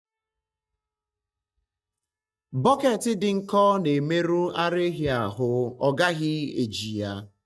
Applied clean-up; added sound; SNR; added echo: neural mask model DeepFilterNet 3.